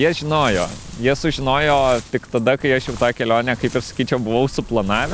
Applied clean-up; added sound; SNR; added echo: none; Wind; 15 dB; none.